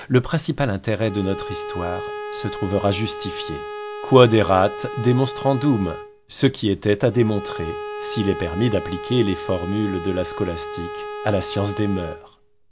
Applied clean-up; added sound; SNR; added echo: none; Bowed string instrument; 10 dB; none.